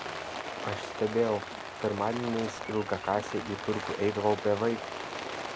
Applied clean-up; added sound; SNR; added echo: none; Rain; 6 dB; none.